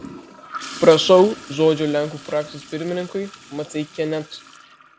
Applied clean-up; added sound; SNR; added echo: none; Toilet flush / Gurgling; 18 dB; none.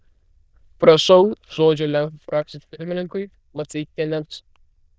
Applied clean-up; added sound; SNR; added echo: neural diffusion model UNIVERSE++.